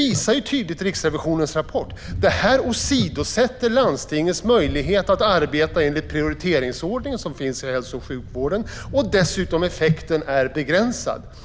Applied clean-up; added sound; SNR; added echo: none; Thunder; 14 dB; none.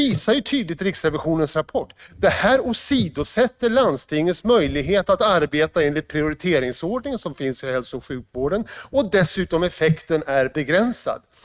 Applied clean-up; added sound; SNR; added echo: neural mask model RNNoise.